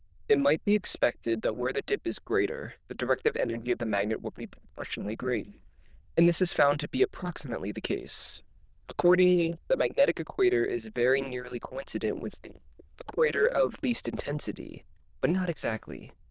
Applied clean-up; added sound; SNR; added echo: neural diffusion model UNIVERSE++.